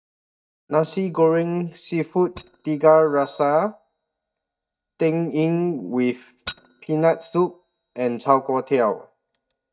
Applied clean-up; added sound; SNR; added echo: neural mask model DeepFilterNet 3.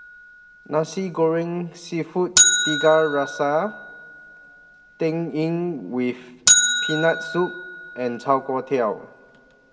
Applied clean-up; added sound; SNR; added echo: none; Bell; 1 dB; reverberation time 1.2 s.